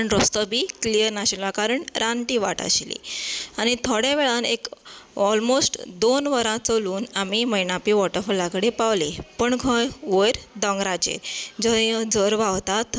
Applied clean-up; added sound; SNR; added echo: none; none; none; none.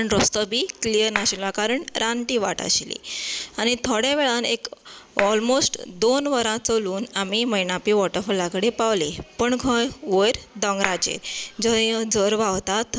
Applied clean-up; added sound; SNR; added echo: none; Clapping; 11 dB; none.